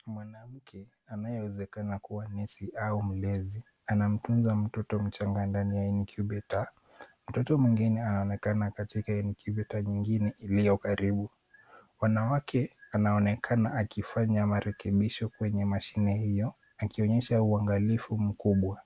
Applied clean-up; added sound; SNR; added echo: none; none; none; none.